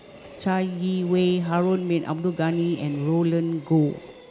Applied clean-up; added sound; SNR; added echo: none; Train; 20 dB; none.